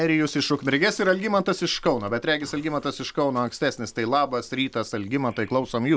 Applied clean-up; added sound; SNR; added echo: none; none; none; none.